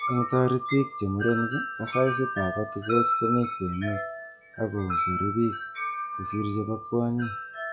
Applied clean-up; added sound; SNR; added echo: classical method log-MMSE.